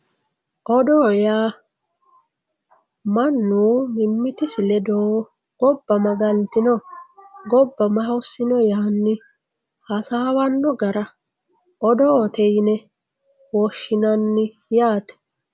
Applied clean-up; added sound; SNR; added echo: none; none; none; none.